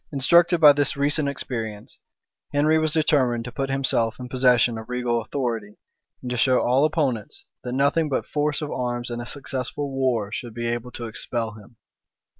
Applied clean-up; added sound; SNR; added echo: none; none; none; none.